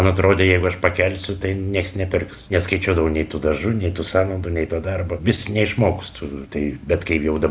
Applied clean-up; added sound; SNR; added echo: none; none; none; none.